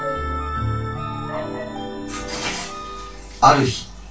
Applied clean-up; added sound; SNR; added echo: none; Wind instrument, woodwind instrument; 17 dB; reverberation time 0.2 s.